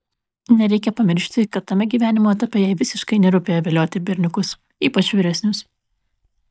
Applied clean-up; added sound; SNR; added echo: neural mask model DeepFilterNet 3.